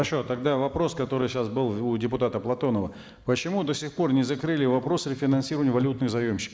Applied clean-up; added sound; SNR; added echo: neural mask model Resemble Enhance denoiser.